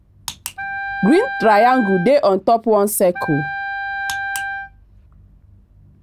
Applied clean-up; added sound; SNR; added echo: none; Wind instrument, woodwind instrument; 8 dB; none.